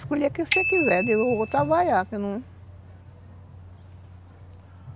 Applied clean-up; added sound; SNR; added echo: none; Bicycle bell; 5 dB; none.